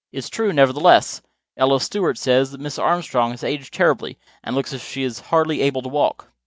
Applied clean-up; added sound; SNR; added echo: none; none; none; none.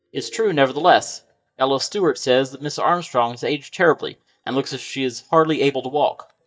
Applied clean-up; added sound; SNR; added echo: neural mask model DeepFilterNet 3.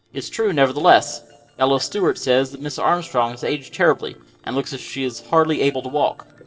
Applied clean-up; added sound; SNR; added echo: neural separator model SepFormer DNS4.